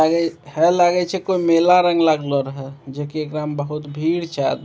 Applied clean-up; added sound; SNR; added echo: none; none; none; none.